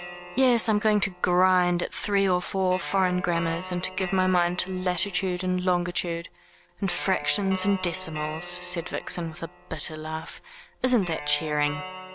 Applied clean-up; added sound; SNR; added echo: none; Guitar; 14 dB; none.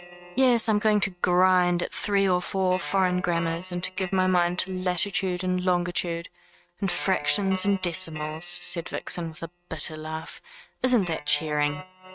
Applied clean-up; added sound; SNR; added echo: neural mask model RNNoise.